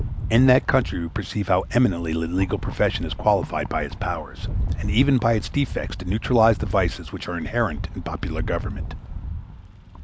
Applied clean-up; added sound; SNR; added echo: none; Rattle; 6 dB; none.